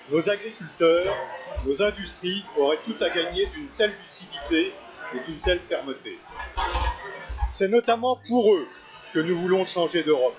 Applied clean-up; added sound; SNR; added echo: classical method log-MMSE.